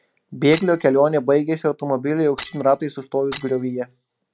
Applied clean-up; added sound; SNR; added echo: none; Shatter; 13 dB; none.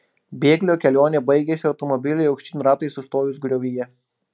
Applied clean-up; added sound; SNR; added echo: none; none; none; none.